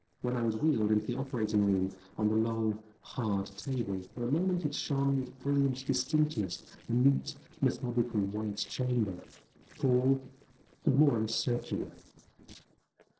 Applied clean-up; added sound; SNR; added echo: neural separator model SepFormer DNS4.